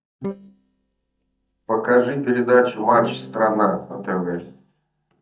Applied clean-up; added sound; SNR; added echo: neural mask model DeepFilterNet 3.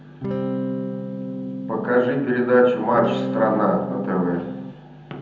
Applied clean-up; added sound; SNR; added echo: none; Electric guitar / Strum; 5 dB; reverberation time 0.8 s.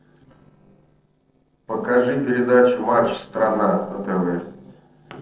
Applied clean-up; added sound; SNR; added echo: neural separator model SepFormer DNS4.